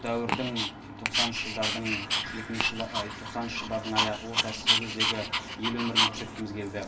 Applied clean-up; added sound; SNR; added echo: none; Dog; -3 dB; reverberation time 0.2 s.